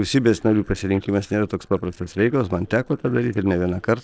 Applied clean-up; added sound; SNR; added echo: neural separator model SepFormer DNS4.